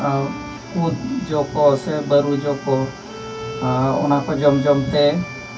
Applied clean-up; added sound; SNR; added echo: none; Bowed string instrument; 15 dB; reverberation time 0.1 s.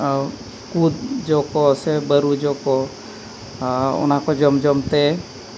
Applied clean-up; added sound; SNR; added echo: none; none; none; none.